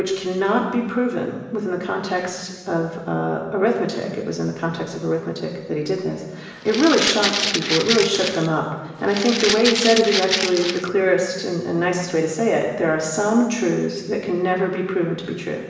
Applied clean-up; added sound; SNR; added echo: none; Rattle (instrument); 3 dB; reverberation time 1.3 s.